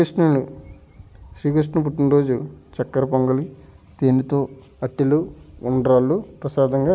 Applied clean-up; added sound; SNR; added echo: none; none; none; none.